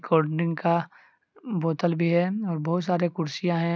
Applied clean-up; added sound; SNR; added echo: none; none; none; none.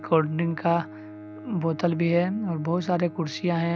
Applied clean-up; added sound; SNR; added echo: none; Bowed string instrument; 16 dB; none.